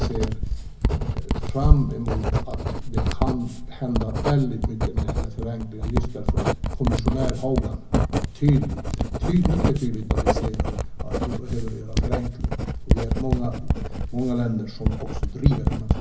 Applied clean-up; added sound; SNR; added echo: none; Writing; -4 dB; reverberation time 0.5 s.